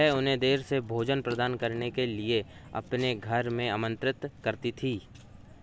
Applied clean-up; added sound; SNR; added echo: none; none; none; none.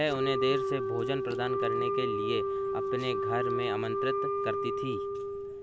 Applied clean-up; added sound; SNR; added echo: none; Wind instrument, woodwind instrument; -3 dB; none.